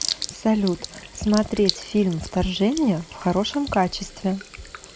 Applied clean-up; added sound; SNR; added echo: none; Sink (filling or washing) / Water tap, faucet; 11 dB; none.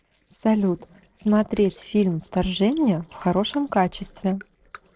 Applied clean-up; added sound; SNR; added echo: neural separator model SepFormer DNS4.